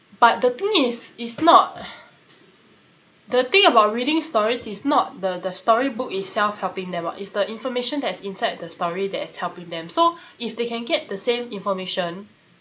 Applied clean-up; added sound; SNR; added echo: none; none; none; none.